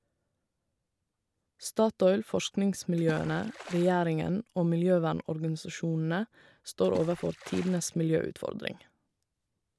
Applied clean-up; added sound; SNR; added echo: none; Water / Splash, splatter; 17 dB; none.